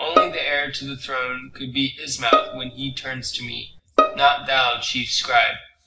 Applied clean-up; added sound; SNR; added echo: none; Bowed string instrument; 1 dB; reverberation time 0.4 s.